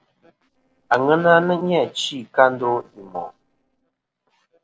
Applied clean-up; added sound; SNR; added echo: neural separator model SepFormer DNS4.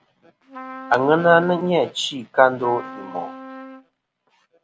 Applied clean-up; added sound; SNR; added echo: none; Trumpet; 17 dB; none.